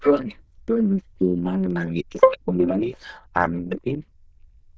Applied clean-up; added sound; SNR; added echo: neural diffusion model UNIVERSE++.